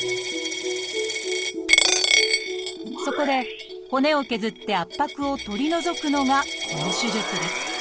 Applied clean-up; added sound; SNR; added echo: none; Coin (dropping); 1 dB; none.